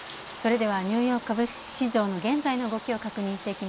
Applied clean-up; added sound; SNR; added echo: none; Bathtub (filling or washing); 14 dB; none.